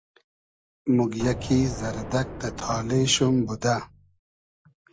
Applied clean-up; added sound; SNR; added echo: none; Explosion; 11 dB; none.